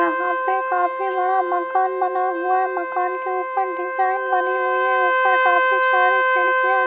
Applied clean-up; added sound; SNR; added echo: none; Trumpet; -2 dB; none.